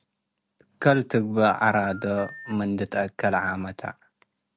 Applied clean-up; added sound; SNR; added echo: none; Telephone; 17 dB; none.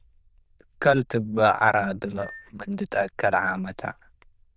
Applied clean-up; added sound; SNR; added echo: neural diffusion model UNIVERSE++.